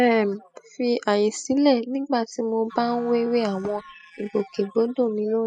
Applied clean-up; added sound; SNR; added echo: classical method spectral subtraction.